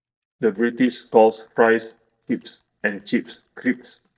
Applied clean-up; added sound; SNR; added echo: neural mask model DeepFilterNet 3.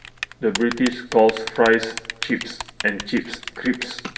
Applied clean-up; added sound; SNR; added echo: none; Typing; 11 dB; reverberation time 1.0 s.